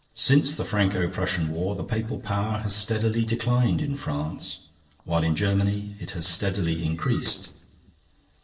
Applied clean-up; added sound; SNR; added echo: neural separator model SepFormer DNS4.